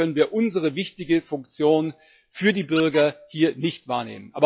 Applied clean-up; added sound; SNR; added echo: classical method log-MMSE.